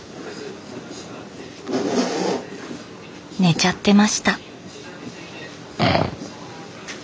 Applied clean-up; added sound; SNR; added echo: none; none; none; none.